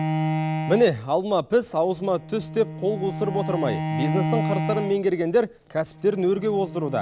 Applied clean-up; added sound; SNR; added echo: none; Bowed string instrument; 5 dB; none.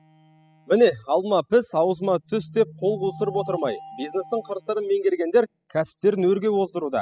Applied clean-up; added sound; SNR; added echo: classical method spectral subtraction.